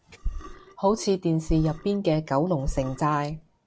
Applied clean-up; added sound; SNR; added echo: none; Burping, eructation; 9 dB; none.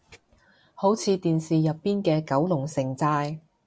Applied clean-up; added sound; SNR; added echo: none; none; none; none.